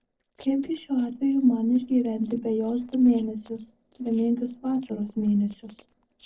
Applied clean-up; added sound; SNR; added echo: neural separator model SepFormer DNS4.